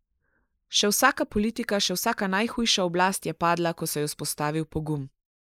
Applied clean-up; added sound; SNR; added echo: neural mask model Resemble Enhance denoiser.